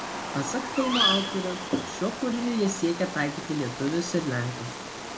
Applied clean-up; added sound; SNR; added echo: none; Bird vocalization, bird call, bird song; 3 dB; reverberation time 0.3 s.